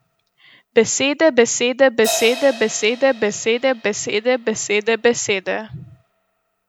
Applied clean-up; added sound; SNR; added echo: none; Crash cymbal; 16 dB; none.